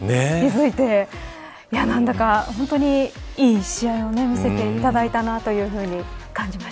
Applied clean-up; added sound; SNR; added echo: none; none; none; none.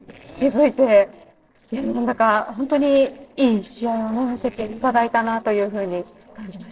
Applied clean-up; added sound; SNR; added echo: neural separator model SepFormer DNS4.